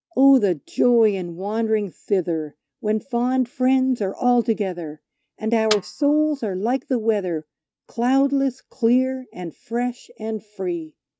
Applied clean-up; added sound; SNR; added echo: neural mask model RNNoise.